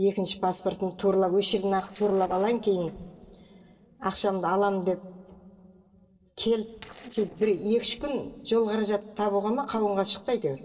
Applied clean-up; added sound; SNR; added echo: neural separator model SepFormer DNS4.